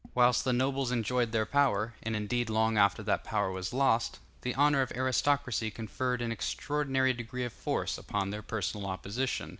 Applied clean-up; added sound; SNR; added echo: none; none; none; none.